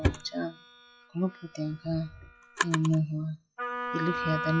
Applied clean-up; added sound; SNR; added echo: classical method log-MMSE.